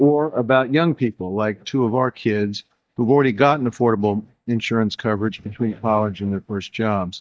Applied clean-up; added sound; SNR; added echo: neural mask model DeepFilterNet 3.